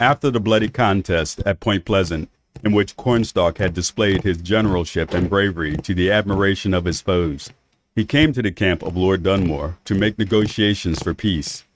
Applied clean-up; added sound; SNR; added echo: neural mask model RNNoise.